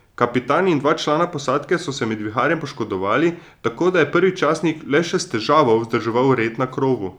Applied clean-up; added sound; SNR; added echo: none; none; none; none.